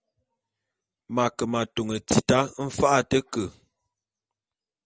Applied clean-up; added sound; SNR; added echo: none; none; none; none.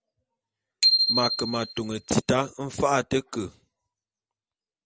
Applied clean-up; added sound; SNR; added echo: none; Bicycle bell; -1 dB; none.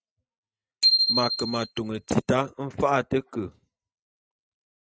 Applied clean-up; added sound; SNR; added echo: neural mask model RNNoise.